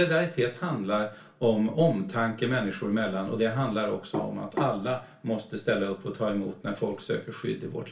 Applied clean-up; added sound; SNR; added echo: none; none; none; reverberation time 0.3 s.